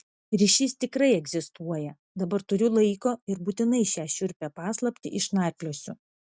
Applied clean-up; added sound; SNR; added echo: none; none; none; none.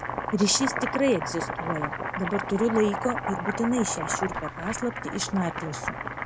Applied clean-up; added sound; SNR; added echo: none; Boiling; 4 dB; none.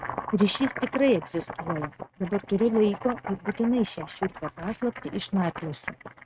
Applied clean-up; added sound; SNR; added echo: neural mask model RNNoise.